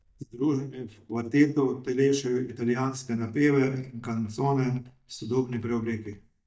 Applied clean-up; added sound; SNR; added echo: neural mask model DeepFilterNet 3.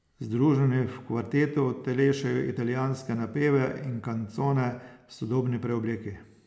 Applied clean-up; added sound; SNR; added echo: none; none; none; none.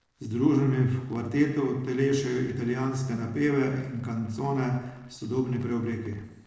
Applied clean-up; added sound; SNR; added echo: neural separator model SepFormer DNS4.